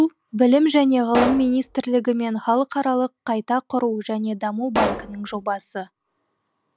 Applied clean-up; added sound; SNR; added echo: none; Explosion; 7 dB; none.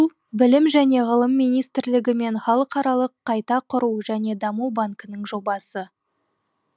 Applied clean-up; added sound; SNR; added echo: none; none; none; none.